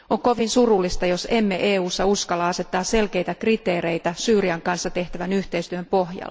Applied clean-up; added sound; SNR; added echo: none; none; none; none.